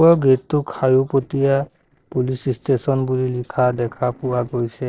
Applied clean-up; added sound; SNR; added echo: neural separator model SepFormer DNS4.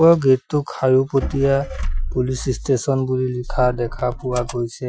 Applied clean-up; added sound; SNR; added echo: classical method Wiener filter.